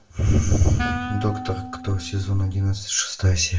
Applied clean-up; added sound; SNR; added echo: none; Wind instrument, woodwind instrument; 12 dB; reverberation time 0.2 s.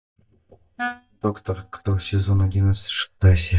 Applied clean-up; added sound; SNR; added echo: neural mask model DeepFilterNet 3.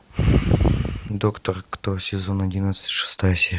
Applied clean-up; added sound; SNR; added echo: none; none; none; none.